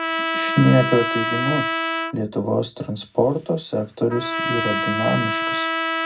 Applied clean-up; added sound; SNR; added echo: none; Trumpet; 2 dB; reverberation time 0.4 s.